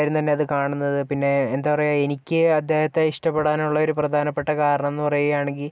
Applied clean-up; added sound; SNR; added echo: none; none; none; none.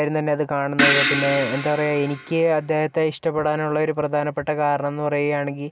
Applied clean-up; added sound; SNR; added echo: none; Crash cymbal; 2 dB; none.